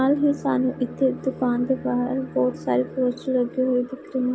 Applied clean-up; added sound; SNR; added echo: none; Bowed string instrument; 18 dB; none.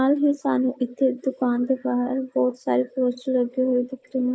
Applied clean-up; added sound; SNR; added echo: neural mask model Resemble Enhance denoiser.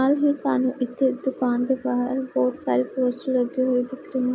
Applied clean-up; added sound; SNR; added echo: none; none; none; none.